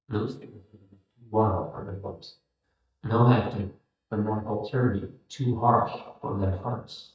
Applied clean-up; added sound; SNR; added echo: neural mask model DeepFilterNet 3.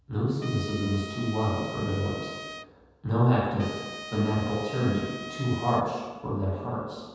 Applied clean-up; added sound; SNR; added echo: none; Trumpet; 12 dB; reverberation time 1.2 s.